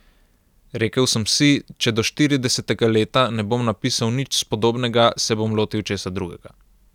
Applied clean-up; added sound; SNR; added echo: none; none; none; none.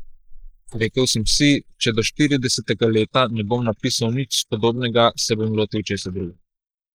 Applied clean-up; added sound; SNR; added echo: neural mask model Resemble Enhance denoiser.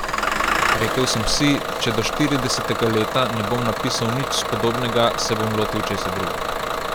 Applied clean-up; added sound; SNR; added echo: none; Engine starting / Bus; 0 dB; none.